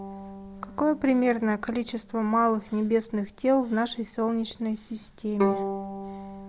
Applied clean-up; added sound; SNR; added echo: none; Bowed string instrument; 10 dB; none.